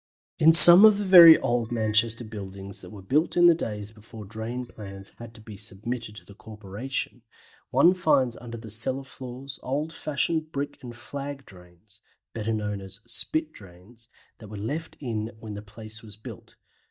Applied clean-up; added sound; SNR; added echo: neural mask model DeepFilterNet 3.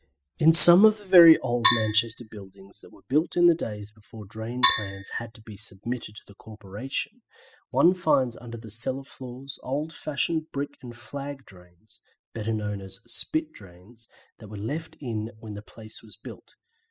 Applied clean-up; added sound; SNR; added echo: classical method spectral subtraction.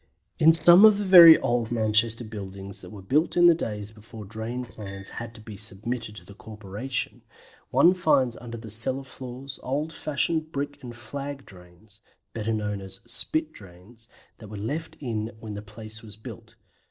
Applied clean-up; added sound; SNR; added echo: neural separator model SepFormer DNS4.